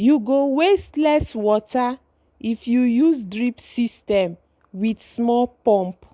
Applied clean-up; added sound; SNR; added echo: none; none; none; none.